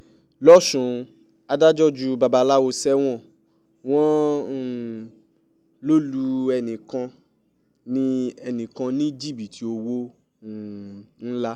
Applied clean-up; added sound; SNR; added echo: none; none; none; none.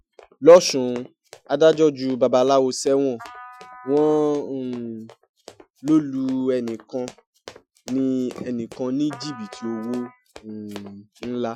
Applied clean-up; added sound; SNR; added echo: classical method Wiener filter.